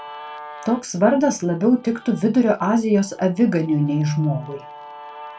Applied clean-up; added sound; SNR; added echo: none; Guitar; 20 dB; reverberation time 0.2 s.